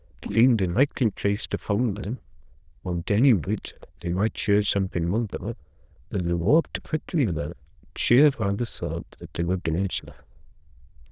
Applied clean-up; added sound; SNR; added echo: neural diffusion model UNIVERSE++.